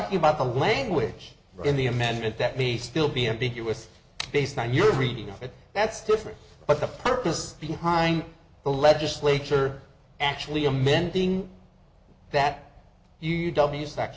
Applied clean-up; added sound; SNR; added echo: none; none; none; none.